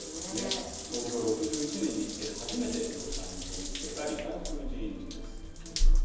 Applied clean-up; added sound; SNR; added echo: none; Drip / Trickle, dribble / Bathtub (filling or washing) / Water tap, faucet; -4 dB; reverberation time 1.1 s.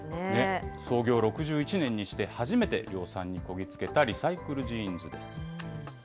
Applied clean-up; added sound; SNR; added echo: none; none; none; none.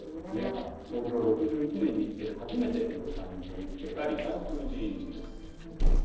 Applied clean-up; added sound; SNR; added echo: neural separator model SepFormer DNS4.